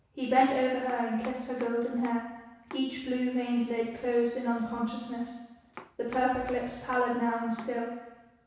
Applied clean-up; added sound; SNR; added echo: none; Domestic sounds, home sounds; 20 dB; reverberation time 1.1 s.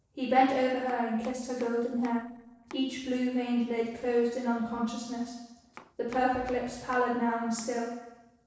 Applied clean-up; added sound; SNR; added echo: neural separator model SepFormer DNS4.